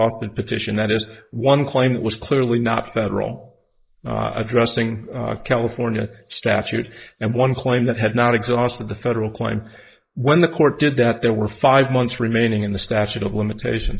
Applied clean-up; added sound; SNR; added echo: neural mask model Resemble Enhance denoiser.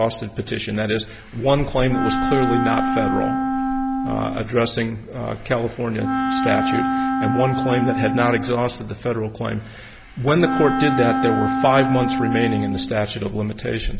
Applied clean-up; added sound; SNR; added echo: none; Wind instrument, woodwind instrument; 1 dB; none.